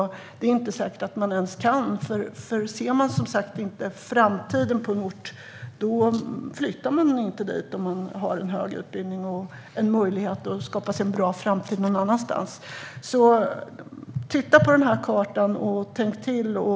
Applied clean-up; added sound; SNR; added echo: none; none; none; none.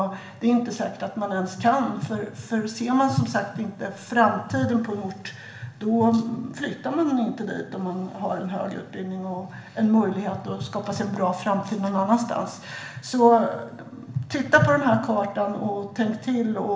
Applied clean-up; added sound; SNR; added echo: none; none; none; reverberation time 0.8 s.